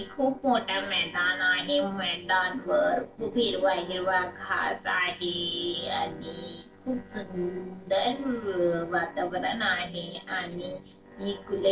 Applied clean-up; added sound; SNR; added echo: neural separator model SepFormer DNS4.